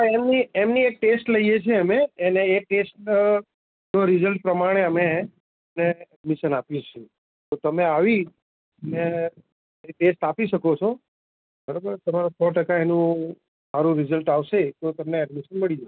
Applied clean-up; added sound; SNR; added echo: none; none; none; none.